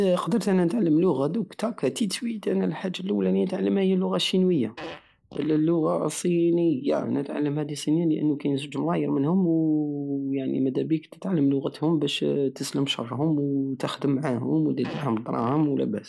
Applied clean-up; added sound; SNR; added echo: neural mask model Resemble Enhance denoiser.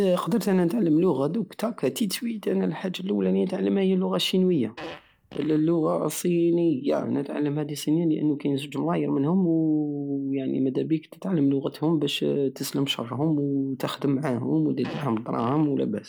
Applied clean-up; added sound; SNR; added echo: none; Fart; 18 dB; none.